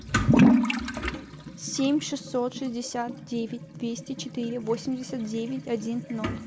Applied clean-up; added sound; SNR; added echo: none; Toilet flush / Liquid; -3 dB; none.